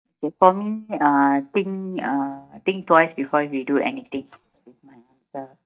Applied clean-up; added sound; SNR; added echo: neural mask model DeepFilterNet 3.